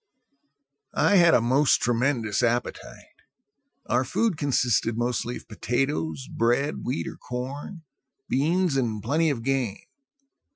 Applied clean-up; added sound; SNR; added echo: classical method Wiener filter.